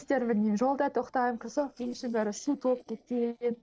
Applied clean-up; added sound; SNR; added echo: neural separator model SepFormer DNS4.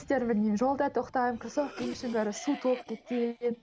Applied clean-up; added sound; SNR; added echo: none; Cough; 17 dB; none.